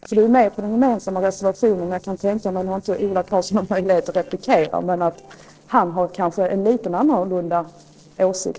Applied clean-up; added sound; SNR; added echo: neural separator model SepFormer DNS4.